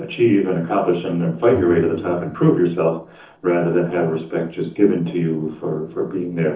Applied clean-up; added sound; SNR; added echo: neural separator model SepFormer DNS4.